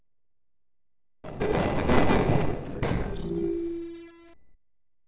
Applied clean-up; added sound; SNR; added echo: neural separator model SepFormer DNS4.